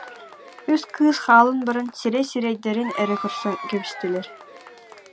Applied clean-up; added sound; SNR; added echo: none; Applause / Crowd / Cheering; 14 dB; none.